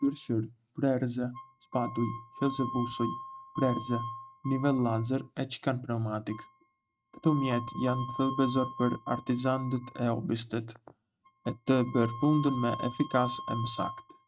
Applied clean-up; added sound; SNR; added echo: neural mask model RNNoise.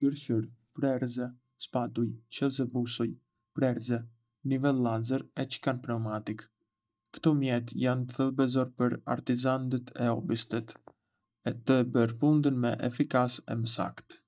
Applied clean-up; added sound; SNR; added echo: neural mask model DeepFilterNet 3.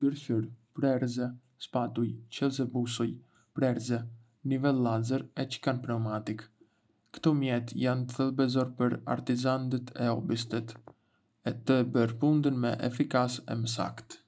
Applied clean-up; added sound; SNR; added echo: none; none; none; none.